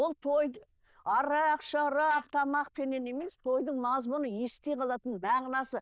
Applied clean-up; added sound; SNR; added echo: neural diffusion model UNIVERSE++.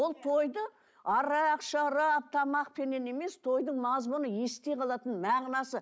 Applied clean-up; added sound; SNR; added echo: none; none; none; none.